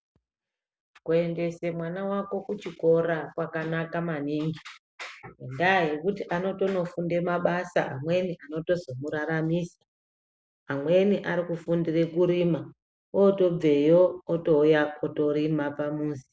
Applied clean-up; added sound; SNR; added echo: none; none; none; none.